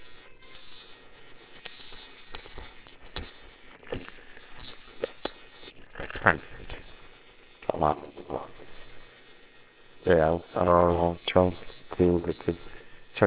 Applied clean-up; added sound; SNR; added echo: neural separator model SepFormer WHAMR!.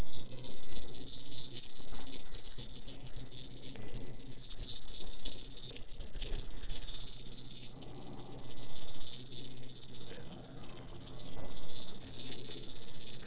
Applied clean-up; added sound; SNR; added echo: neural separator model SepFormer DNS4.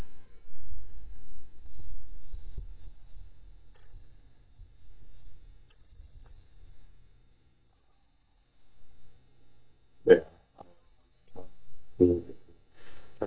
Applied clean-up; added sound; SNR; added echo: neural mask model DeepFilterNet 3.